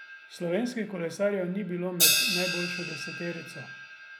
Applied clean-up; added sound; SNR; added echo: none; Crash cymbal; -1 dB; none.